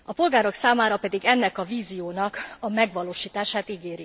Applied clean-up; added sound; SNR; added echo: none; none; none; none.